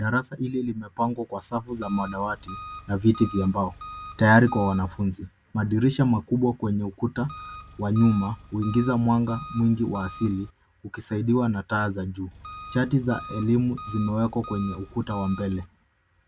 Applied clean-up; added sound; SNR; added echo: none; Engine; 16 dB; none.